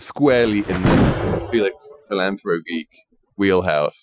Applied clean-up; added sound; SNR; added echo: classical method Wiener filter.